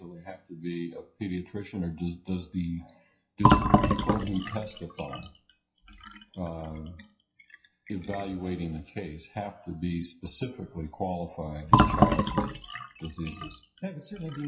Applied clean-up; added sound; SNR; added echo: classical method WPE with log-MMSE.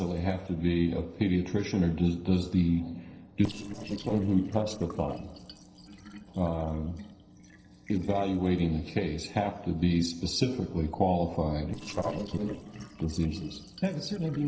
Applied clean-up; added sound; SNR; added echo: neural separator model SepFormer DNS4.